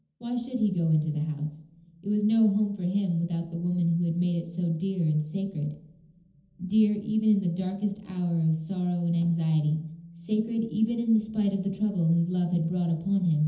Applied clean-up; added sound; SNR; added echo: none; none; none; reverberation time 1.2 s.